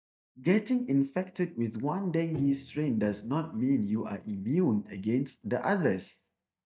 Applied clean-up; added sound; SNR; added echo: neural mask model DeepFilterNet 3.